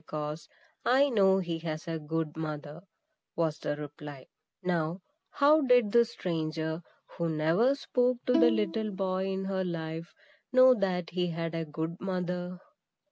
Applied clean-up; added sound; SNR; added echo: none; Bowed string instrument; 3 dB; none.